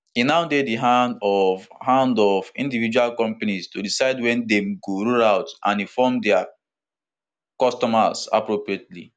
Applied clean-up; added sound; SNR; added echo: none; none; none; none.